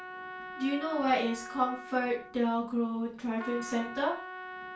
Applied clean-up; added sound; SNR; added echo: none; Trumpet; 12 dB; reverberation time 0.3 s.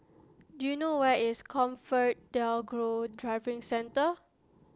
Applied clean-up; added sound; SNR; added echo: none; none; none; none.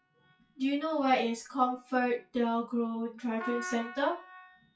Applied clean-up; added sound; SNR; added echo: classical method WPE with log-MMSE.